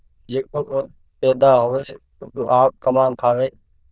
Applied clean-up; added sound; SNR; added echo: neural diffusion model UNIVERSE++.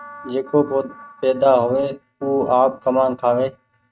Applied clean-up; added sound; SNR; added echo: neural mask model RNNoise.